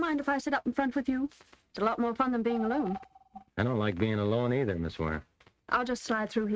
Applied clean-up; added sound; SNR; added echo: neural mask model RNNoise.